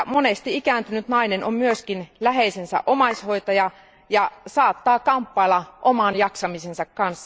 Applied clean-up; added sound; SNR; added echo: none; Chink, clink; 18 dB; none.